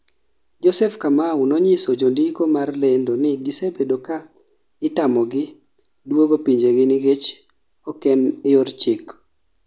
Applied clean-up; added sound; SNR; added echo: none; none; none; none.